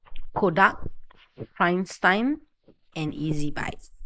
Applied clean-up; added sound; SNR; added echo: neural mask model Resemble Enhance denoiser.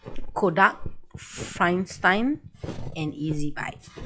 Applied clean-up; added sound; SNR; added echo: classical method log-MMSE.